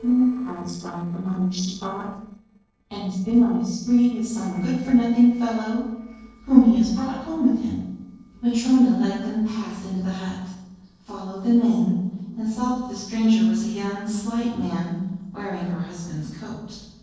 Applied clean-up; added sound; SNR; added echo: neural separator model SepFormer DNS4.